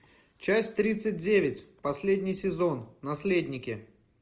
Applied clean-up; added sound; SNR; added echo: none; none; none; none.